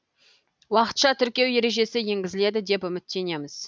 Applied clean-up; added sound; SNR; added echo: none; none; none; none.